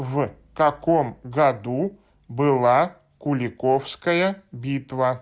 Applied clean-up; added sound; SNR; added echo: none; none; none; none.